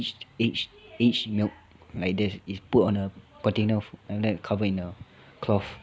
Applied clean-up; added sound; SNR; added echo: none; none; none; none.